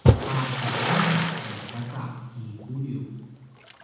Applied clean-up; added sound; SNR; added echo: none; Splash, splatter; -4 dB; reverberation time 1.1 s.